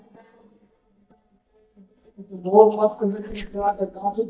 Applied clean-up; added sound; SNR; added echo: neural mask model DeepFilterNet 3.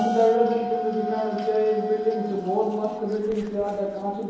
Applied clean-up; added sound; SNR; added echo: none; Bell; 7 dB; reverberation time 2.2 s.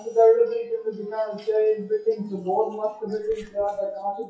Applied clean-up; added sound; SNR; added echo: classical method WPE with log-MMSE.